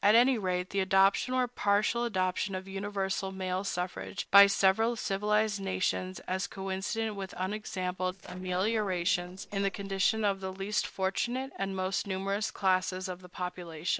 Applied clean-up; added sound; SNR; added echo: neural separator model SepFormer DNS4.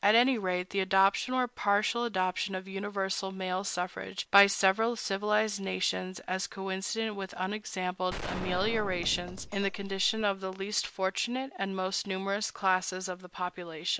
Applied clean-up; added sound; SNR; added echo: none; Gunshot, gunfire; 9 dB; none.